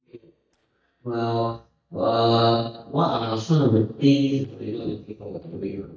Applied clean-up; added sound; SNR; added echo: neural mask model DeepFilterNet 3.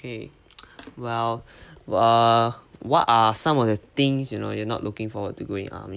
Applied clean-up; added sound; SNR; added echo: none; none; none; none.